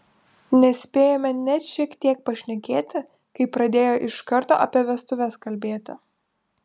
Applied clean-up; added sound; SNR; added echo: none; none; none; none.